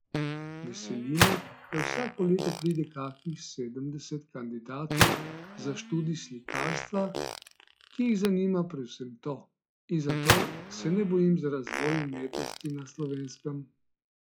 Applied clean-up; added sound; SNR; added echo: classical method log-MMSE.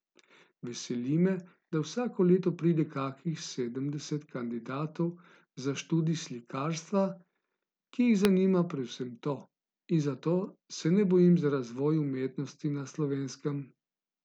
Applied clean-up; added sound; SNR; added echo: none; none; none; none.